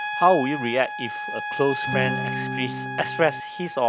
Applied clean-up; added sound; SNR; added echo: none; Trumpet + Acoustic guitar / Strum; 5 dB; none.